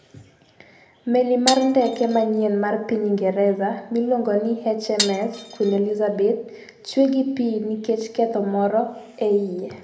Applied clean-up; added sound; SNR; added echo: none; Glass; 8 dB; reverberation time 0.7 s.